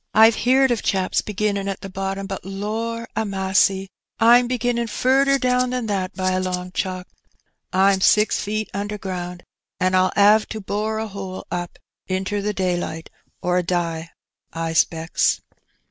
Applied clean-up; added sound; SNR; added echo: none; Rattle (instrument); 10 dB; none.